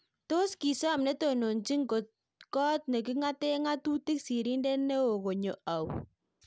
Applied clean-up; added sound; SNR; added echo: none; none; none; none.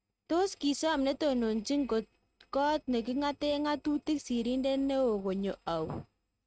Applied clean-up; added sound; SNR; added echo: neural mask model RNNoise.